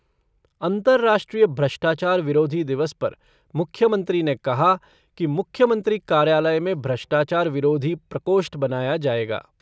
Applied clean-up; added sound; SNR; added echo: none; none; none; none.